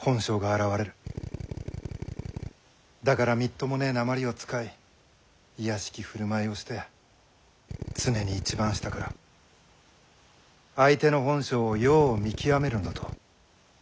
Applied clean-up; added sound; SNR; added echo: none; Drill; 8 dB; none.